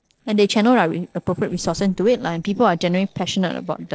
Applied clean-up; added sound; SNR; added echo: neural separator model SepFormer DNS4.